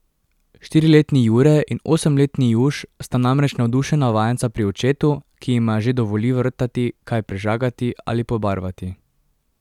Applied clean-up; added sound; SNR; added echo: none; none; none; none.